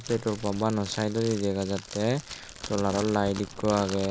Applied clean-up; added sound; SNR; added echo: none; Crackle; 13 dB; none.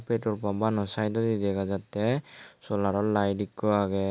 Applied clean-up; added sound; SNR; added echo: none; none; none; none.